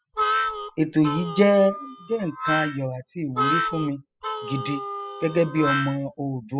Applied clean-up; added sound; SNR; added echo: classical method spectral subtraction.